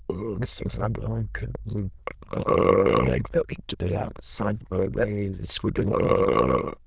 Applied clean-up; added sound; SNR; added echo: neural diffusion model UNIVERSE++.